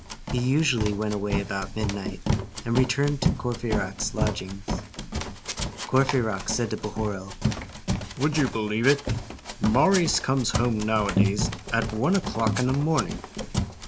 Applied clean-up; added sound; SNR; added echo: none; Run; 3 dB; none.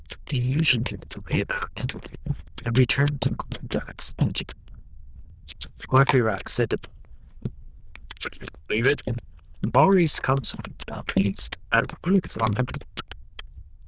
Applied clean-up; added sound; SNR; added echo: neural diffusion model UNIVERSE++.